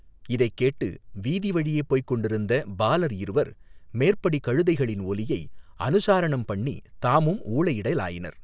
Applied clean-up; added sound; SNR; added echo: none; none; none; none.